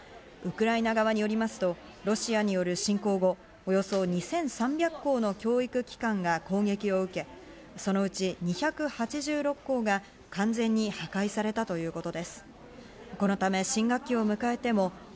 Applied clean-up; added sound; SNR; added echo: none; none; none; none.